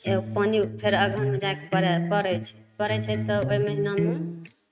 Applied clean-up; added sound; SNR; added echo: neural mask model RNNoise.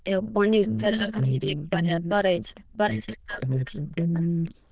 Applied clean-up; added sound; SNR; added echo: neural diffusion model UNIVERSE++.